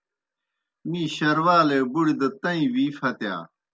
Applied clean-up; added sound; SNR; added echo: none; none; none; none.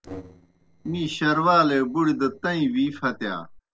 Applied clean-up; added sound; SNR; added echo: neural separator model SepFormer DNS4.